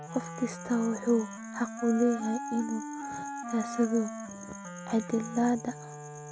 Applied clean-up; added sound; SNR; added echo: none; Wind instrument, woodwind instrument; 9 dB; none.